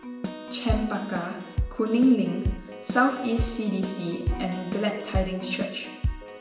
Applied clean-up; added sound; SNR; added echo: none; Keyboard (musical); 4 dB; reverberation time 0.9 s.